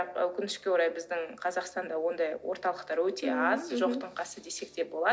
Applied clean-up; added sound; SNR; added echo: none; none; none; none.